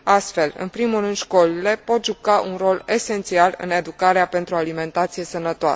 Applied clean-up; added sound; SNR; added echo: none; none; none; none.